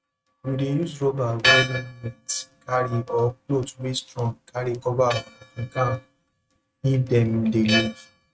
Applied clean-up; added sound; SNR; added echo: neural mask model RNNoise.